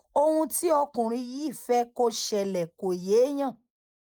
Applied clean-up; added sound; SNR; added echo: neural mask model Resemble Enhance denoiser.